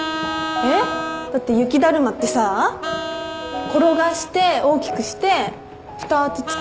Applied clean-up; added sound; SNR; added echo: none; Vehicle horn, car horn, honking; 10 dB; none.